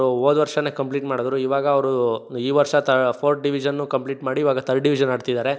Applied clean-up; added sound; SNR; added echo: none; none; none; none.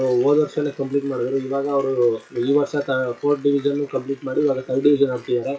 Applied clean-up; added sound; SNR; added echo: classical method WPE with log-MMSE.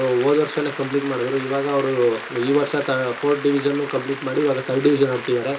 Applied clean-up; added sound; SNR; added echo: none; Applause; 12 dB; reverberation time 0.2 s.